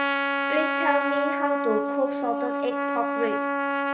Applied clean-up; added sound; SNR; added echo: neural mask model RNNoise.